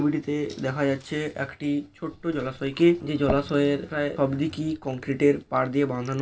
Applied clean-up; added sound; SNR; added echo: none; Liquid; 16 dB; reverberation time 0.2 s.